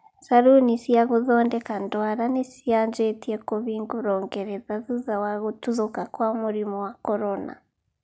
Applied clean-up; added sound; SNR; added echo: none; none; none; none.